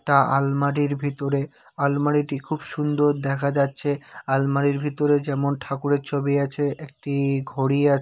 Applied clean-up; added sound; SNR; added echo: none; none; none; none.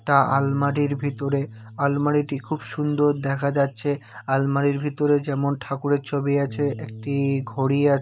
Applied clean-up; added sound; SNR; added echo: none; Bass guitar; 17 dB; none.